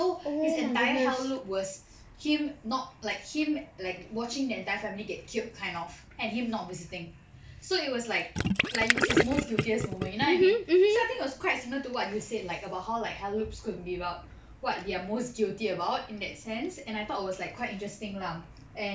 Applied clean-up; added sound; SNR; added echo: none; Gurgling; -2 dB; none.